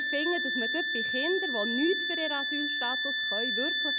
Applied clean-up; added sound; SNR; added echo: none; Wind instrument, woodwind instrument; -4 dB; none.